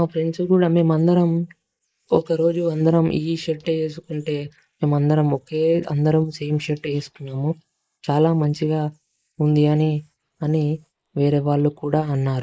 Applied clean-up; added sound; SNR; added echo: neural mask model Resemble Enhance denoiser.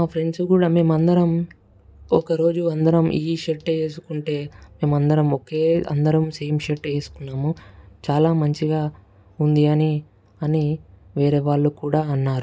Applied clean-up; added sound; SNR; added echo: none; none; none; none.